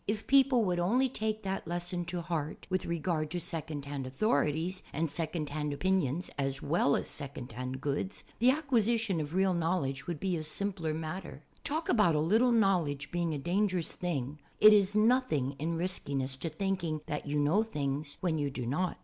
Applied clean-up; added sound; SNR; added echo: none; none; none; none.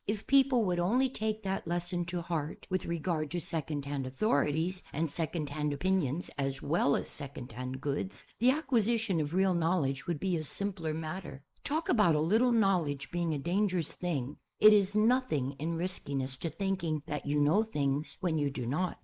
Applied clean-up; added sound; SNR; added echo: neural mask model Resemble Enhance denoiser.